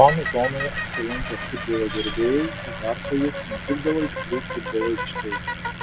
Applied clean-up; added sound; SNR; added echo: none; Bicycle + Shatter; 4 dB; none.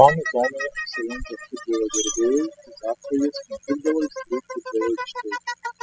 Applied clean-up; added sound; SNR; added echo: classical method spectral subtraction.